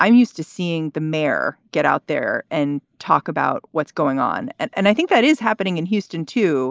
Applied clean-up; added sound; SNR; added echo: neural mask model Resemble Enhance denoiser.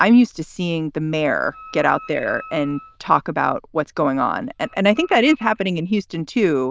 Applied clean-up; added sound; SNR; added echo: neural diffusion model UNIVERSE++.